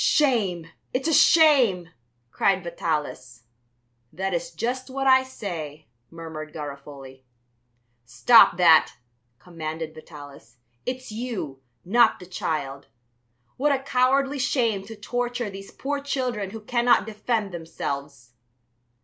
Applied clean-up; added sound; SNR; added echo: none; none; none; none.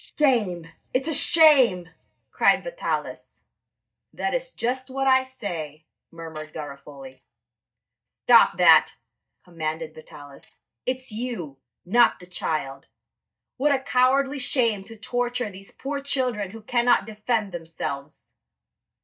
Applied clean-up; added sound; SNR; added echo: neural mask model DeepFilterNet 3.